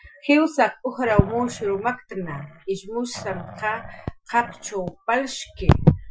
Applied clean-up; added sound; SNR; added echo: classical method Wiener filter.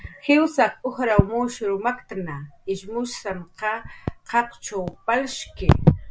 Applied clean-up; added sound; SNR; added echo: none; none; none; none.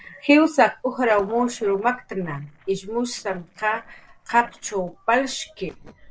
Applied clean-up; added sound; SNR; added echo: neural separator model SepFormer DNS4.